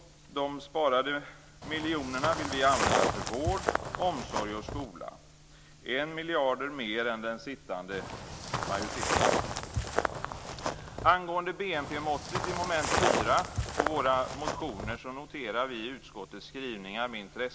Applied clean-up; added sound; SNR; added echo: none; Walk, footsteps; -1 dB; none.